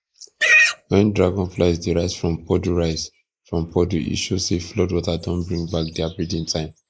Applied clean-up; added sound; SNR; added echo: neural mask model Resemble Enhance denoiser.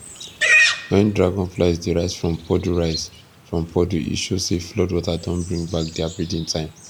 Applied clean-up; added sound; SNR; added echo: none; Livestock, farm animals, working animals; 5 dB; none.